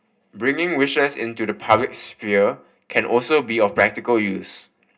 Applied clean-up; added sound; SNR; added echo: none; none; none; reverberation time 0.2 s.